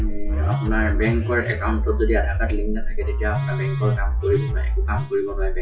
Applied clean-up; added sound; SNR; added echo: classical method WPE with log-MMSE.